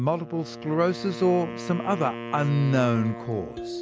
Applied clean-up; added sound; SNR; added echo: none; Wind instrument, woodwind instrument; 11 dB; none.